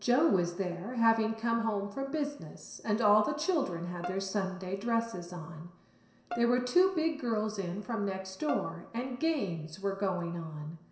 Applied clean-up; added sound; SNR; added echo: none; Bowed string instrument; 17 dB; reverberation time 0.7 s.